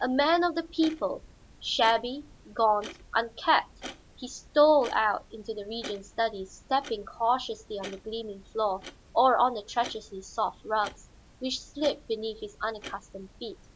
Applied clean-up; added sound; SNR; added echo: none; Clock; 19 dB; none.